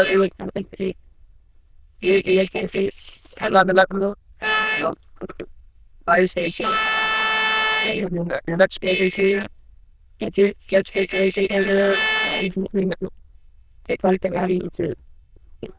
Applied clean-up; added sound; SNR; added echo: neural diffusion model UNIVERSE++.